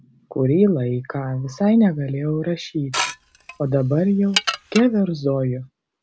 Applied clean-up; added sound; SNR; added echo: none; Dishes, pots, and pans / Glass; 7 dB; none.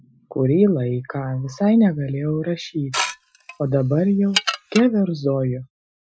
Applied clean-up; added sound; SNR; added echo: classical method Wiener filter.